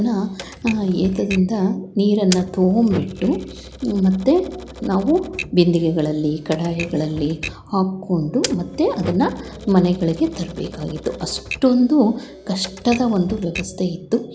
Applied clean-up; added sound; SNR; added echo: none; Typewriter; 15 dB; none.